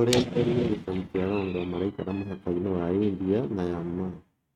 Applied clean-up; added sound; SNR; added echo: neural mask model RNNoise.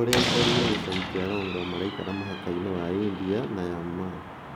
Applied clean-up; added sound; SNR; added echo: none; Slam; 2 dB; none.